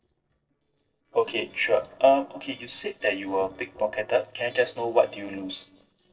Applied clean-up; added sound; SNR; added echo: neural separator model SepFormer DNS4.